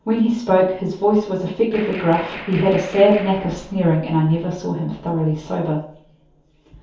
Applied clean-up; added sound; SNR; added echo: none; Gunshot, gunfire; 15 dB; reverberation time 0.6 s.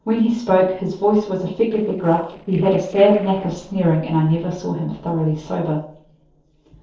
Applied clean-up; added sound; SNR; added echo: neural separator model SepFormer DNS4.